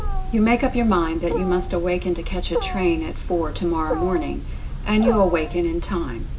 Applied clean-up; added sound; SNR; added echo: none; Wild animals; 4 dB; reverberation time 0.4 s.